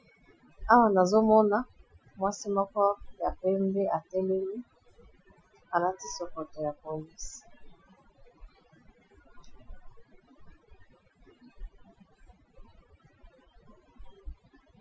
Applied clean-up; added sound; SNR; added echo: classical method Wiener filter.